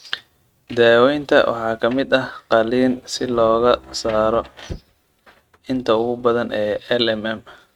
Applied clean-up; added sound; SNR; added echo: neural mask model RNNoise.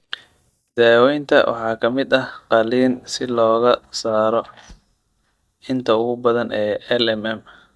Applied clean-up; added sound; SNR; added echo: neural mask model DeepFilterNet 3.